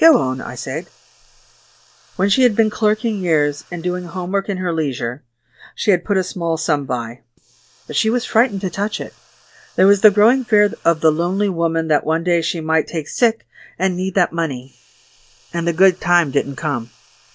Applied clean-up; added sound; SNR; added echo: neural mask model Resemble Enhance denoiser.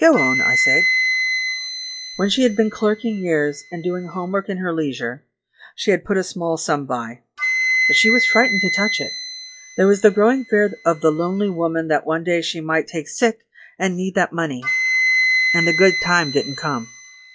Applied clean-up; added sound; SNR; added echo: classical method log-MMSE.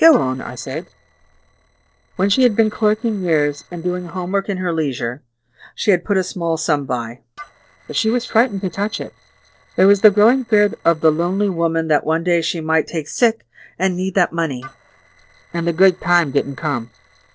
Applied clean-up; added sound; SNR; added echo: neural separator model SepFormer DNS4.